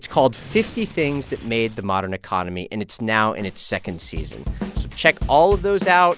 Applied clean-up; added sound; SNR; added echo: none; Tearing; 16 dB; none.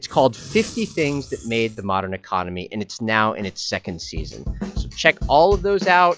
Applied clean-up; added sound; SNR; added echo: classical method log-MMSE.